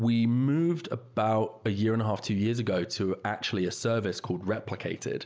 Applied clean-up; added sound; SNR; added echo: none; none; none; none.